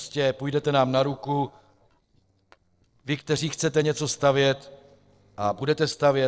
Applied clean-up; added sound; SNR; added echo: neural separator model SepFormer DNS4.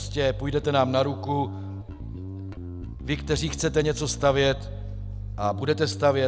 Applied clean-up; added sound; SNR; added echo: none; Bass guitar; 8 dB; none.